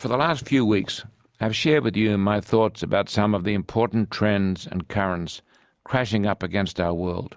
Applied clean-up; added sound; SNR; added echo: none; none; none; none.